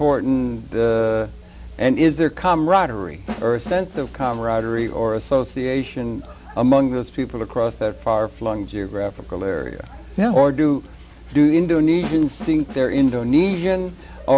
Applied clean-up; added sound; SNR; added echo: none; Snare drum; 16 dB; none.